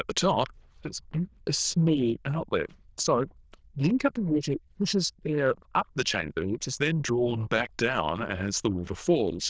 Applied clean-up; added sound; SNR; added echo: neural diffusion model UNIVERSE++.